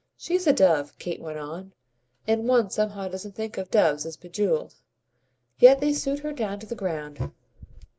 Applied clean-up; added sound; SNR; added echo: none; none; none; none.